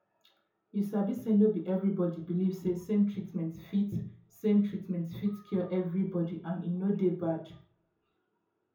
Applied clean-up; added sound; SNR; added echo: none; none; none; reverberation time 0.5 s.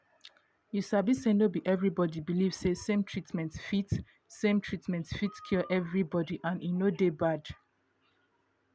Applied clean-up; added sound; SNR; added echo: none; none; none; none.